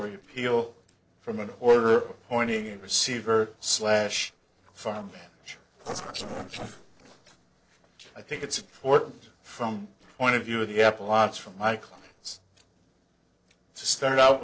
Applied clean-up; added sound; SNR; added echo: neural separator model SepFormer DNS4.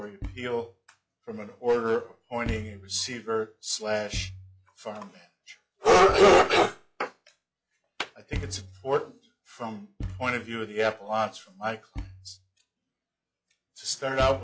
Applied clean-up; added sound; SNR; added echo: classical method log-MMSE.